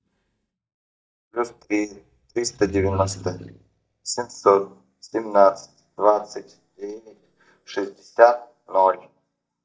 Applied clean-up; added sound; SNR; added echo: neural mask model DeepFilterNet 3.